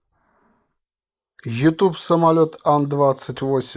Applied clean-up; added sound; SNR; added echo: neural mask model Resemble Enhance denoiser.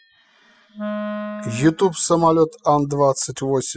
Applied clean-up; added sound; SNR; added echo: classical method spectral subtraction.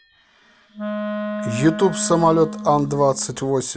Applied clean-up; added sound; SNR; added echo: none; Wind instrument, woodwind instrument; 9 dB; none.